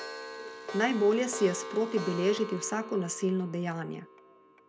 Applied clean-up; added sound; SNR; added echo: none; Clock; 11 dB; none.